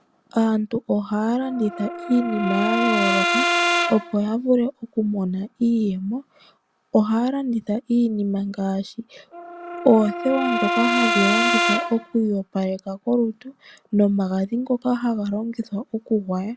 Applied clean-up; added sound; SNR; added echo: none; Brass instrument; 2 dB; none.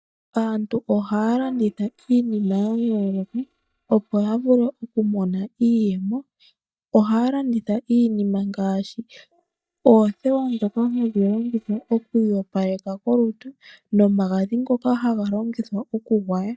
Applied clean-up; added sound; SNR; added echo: neural mask model DeepFilterNet 3.